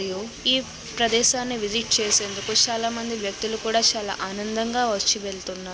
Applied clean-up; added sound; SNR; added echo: none; none; none; none.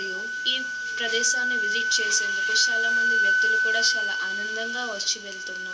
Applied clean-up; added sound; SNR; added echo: none; Wind instrument, woodwind instrument; -5 dB; reverberation time 0.2 s.